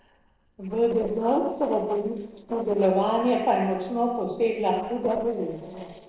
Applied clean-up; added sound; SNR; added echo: neural separator model SepFormer DNS4.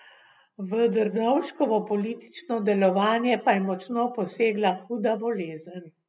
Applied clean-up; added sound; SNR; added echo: none; none; none; none.